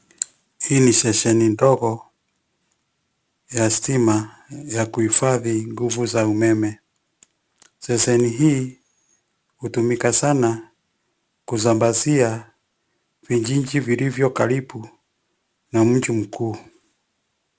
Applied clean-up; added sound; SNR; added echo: none; none; none; none.